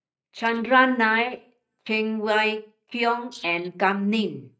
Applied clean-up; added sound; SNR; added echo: neural mask model DeepFilterNet 3.